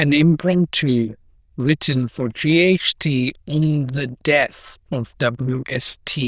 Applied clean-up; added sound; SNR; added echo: neural diffusion model UNIVERSE++.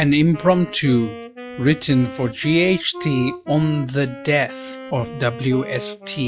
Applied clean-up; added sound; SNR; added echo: classical method log-MMSE.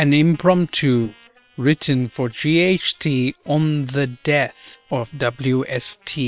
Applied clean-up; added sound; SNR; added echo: neural separator model SepFormer WHAM!.